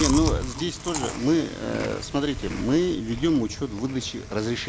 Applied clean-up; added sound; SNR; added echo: none; Chewing, mastication; 7 dB; none.